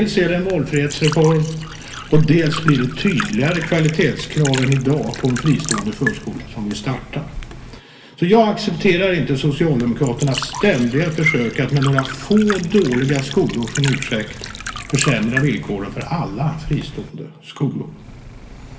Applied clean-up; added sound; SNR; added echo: none; Liquid; 11 dB; reverberation time 0.8 s.